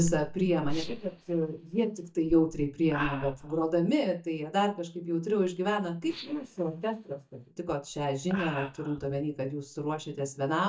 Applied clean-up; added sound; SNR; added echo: neural mask model DeepFilterNet 3.